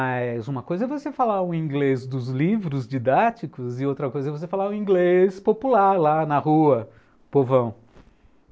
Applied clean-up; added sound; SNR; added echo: none; none; none; none.